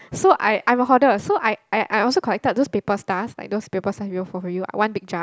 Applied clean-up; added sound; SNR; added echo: none; none; none; none.